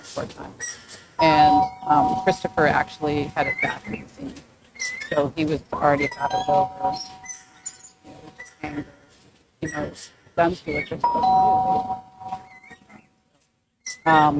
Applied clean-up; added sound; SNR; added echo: neural mask model RNNoise.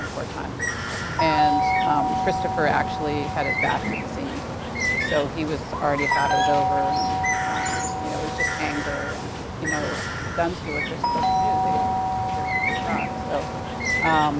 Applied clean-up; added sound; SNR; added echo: none; Bird + Doorbell; -4 dB; none.